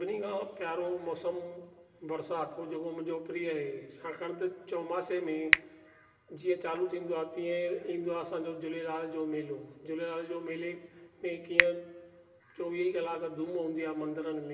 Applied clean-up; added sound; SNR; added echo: none; Finger snapping; -1 dB; reverberation time 1.3 s.